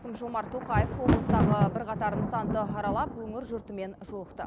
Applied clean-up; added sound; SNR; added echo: none; Thunder; -3 dB; none.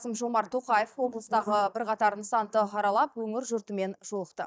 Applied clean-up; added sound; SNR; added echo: neural mask model DeepFilterNet 3.